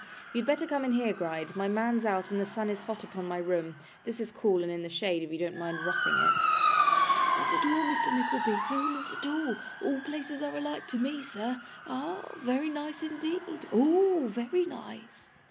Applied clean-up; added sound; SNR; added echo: none; Motor vehicle (road) / Siren; 2 dB; none.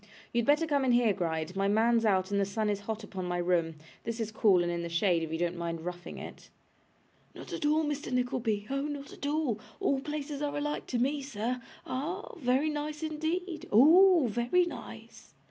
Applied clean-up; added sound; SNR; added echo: none; none; none; none.